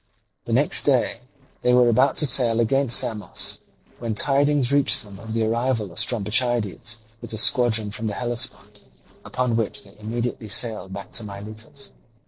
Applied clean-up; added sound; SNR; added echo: neural separator model SepFormer DNS4.